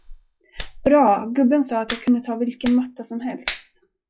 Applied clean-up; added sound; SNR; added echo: classical method log-MMSE.